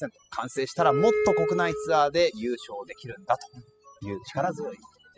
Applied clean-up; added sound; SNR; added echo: classical method spectral subtraction.